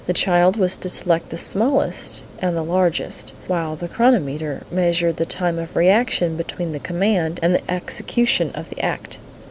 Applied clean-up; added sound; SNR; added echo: none; none; none; none.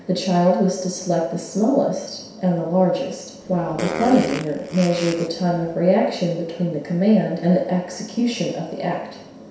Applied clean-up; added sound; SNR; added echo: none; Fart; 9 dB; reverberation time 0.7 s.